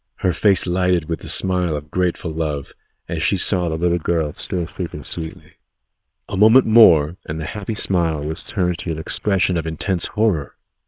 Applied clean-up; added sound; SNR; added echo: neural separator model SepFormer WHAM!.